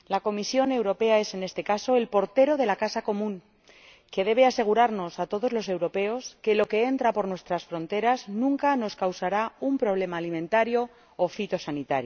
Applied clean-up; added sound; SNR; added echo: none; none; none; none.